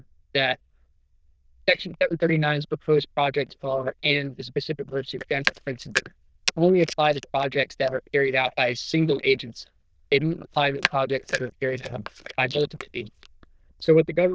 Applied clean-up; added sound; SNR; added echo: neural diffusion model UNIVERSE++.